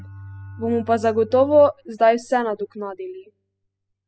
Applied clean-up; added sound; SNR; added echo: classical method spectral subtraction.